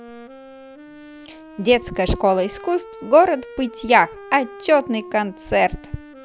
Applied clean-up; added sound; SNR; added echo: none; Wind instrument, woodwind instrument; 18 dB; none.